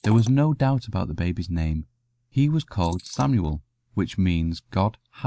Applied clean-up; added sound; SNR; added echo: neural mask model Resemble Enhance denoiser.